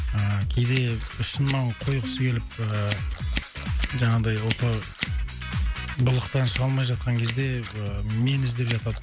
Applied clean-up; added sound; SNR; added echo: none; Bowed string instrument + Scissors; 11 dB; none.